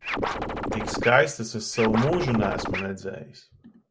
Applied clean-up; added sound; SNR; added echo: none; Scratching (performance technique); 3 dB; none.